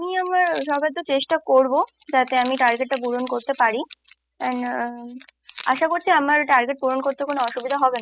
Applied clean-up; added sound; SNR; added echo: classical method spectral subtraction.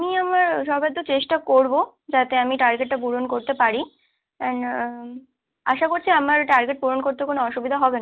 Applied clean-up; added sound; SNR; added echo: none; none; none; none.